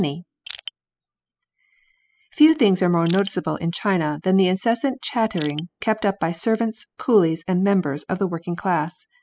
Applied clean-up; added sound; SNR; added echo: classical method spectral subtraction.